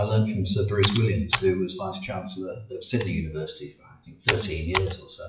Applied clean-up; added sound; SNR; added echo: classical method WPE with log-MMSE.